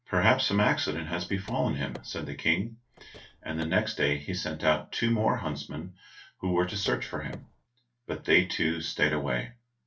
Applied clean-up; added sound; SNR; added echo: neural separator model SepFormer DNS4.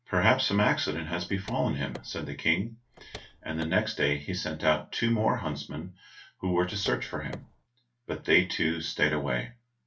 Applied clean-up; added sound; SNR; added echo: none; Car; 18 dB; reverberation time 0.2 s.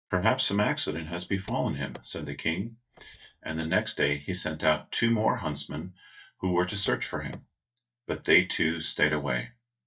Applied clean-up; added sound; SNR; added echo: neural mask model DeepFilterNet 3.